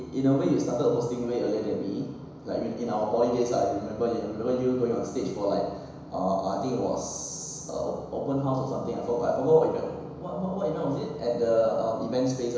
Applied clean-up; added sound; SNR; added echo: none; none; none; reverberation time 1.0 s.